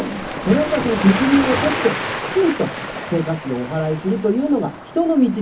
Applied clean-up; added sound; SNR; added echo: none; Waves, surf; 7 dB; reverberation time 0.3 s.